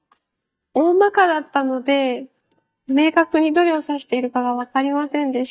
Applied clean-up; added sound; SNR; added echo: neural mask model DeepFilterNet 3.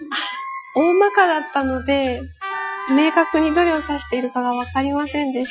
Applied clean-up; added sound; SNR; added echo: classical method Wiener filter.